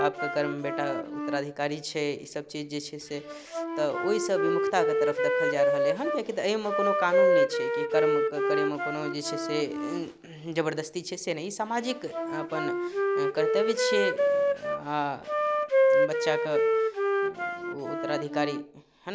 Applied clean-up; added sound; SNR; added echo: none; Wind instrument, woodwind instrument; -4 dB; none.